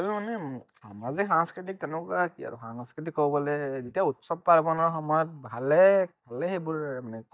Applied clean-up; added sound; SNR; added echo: neural mask model DeepFilterNet 3.